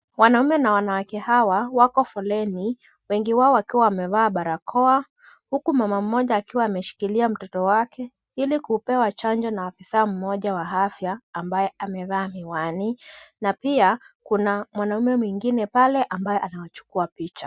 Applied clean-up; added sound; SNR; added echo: none; none; none; none.